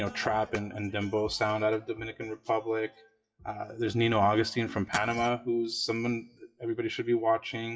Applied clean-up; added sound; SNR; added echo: classical method WPE with log-MMSE.